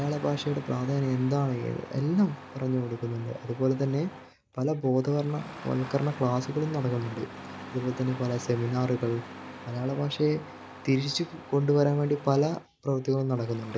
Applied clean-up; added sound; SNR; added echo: none; Engine starting; 15 dB; none.